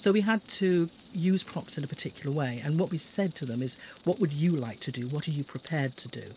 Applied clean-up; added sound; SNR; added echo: none; Insect; -4 dB; none.